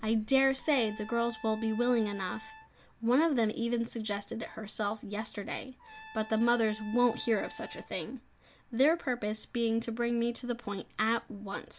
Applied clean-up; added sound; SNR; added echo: none; Trumpet; 19 dB; none.